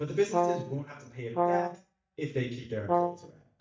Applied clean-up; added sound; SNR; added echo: neural mask model DeepFilterNet 3.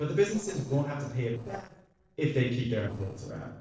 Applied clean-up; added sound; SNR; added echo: neural separator model SepFormer DNS4.